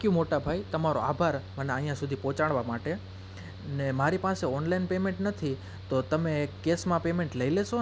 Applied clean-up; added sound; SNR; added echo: none; Mechanical fan; 14 dB; none.